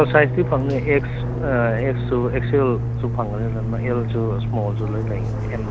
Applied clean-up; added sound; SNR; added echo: none; Fixed-wing aircraft, airplane; 1 dB; none.